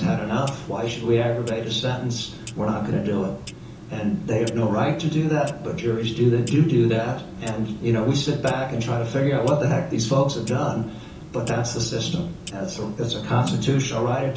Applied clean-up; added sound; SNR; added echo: none; Clock; 17 dB; reverberation time 0.7 s.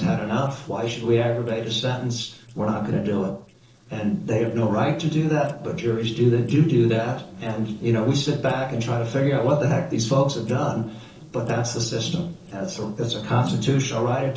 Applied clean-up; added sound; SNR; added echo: neural separator model SepFormer DNS4.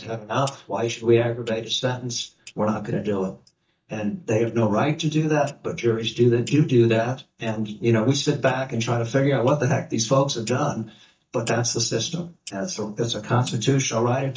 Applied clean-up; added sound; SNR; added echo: neural mask model DeepFilterNet 3.